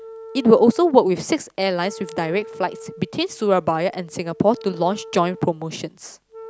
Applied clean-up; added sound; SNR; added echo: none; Wind instrument, woodwind instrument; 19 dB; none.